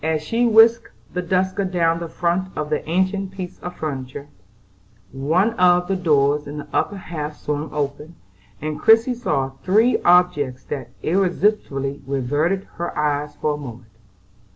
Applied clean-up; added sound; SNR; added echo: none; none; none; none.